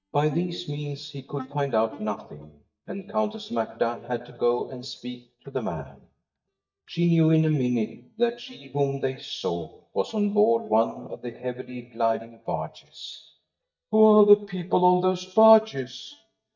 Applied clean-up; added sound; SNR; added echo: neural mask model DeepFilterNet 3.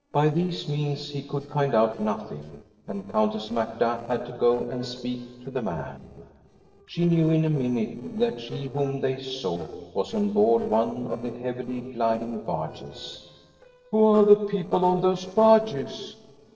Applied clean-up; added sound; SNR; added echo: neural separator model SepFormer DNS4.